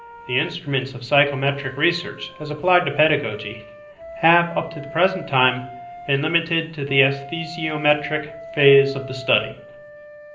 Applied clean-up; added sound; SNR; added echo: none; Wind instrument, woodwind instrument; 17 dB; reverberation time 0.5 s.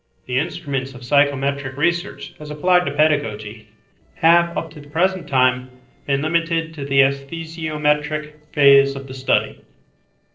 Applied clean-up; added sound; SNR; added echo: neural separator model SepFormer DNS4.